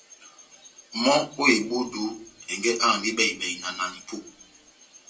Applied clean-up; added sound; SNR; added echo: none; none; none; reverberation time 0.2 s.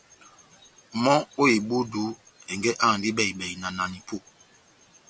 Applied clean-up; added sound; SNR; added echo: none; none; none; none.